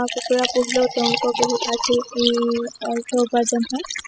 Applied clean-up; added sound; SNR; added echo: classical method spectral subtraction.